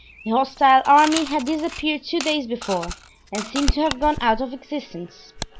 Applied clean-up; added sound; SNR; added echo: none; Bird vocalization, bird call, bird song + Coin (dropping) / Mechanisms; 10 dB; none.